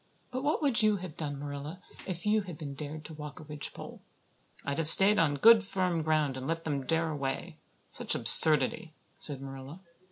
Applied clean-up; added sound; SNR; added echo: none; none; none; none.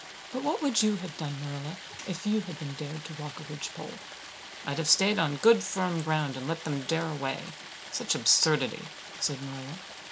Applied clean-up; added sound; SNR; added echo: none; Stream; 13 dB; none.